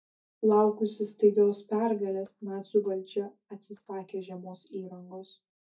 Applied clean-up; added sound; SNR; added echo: neural mask model DeepFilterNet 3.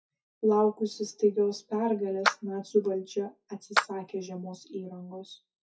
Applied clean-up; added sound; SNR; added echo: classical method WPE with log-MMSE.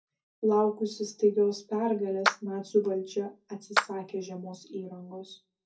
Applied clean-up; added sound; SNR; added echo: none; Clapping; 4 dB; reverberation time 0.3 s.